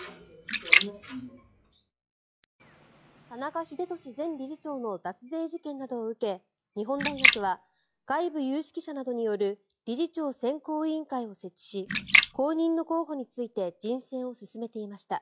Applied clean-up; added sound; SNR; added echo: classical method log-MMSE.